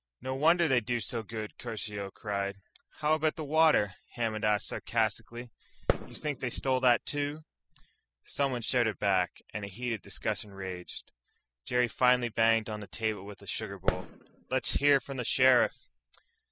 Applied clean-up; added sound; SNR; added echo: classical method spectral subtraction.